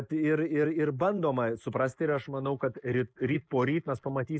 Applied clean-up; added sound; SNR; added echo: neural mask model Resemble Enhance denoiser.